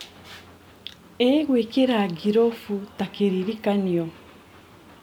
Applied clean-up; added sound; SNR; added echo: none; none; none; none.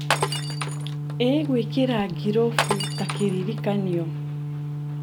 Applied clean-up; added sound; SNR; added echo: none; Glass + Organ; 1 dB; none.